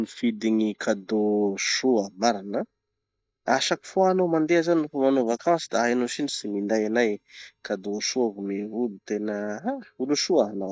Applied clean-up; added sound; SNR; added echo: neural mask model DeepFilterNet 3.